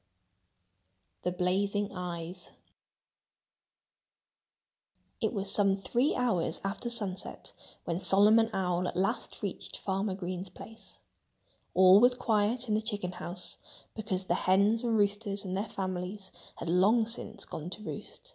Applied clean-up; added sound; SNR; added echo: none; none; none; none.